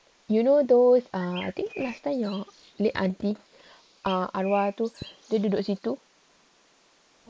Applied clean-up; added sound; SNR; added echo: neural mask model Resemble Enhance denoiser.